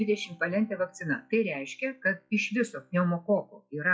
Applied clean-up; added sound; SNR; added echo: classical method log-MMSE.